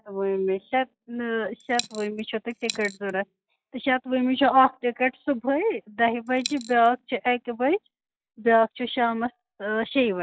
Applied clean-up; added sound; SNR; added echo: classical method log-MMSE.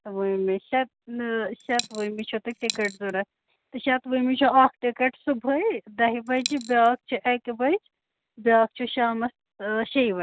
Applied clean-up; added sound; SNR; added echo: none; Coin (dropping); 12 dB; none.